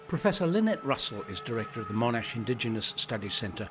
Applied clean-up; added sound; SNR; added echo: none; Race car, auto racing / Accelerating, revving, vroom; 16 dB; none.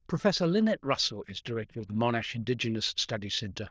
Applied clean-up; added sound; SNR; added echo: neural diffusion model UNIVERSE++.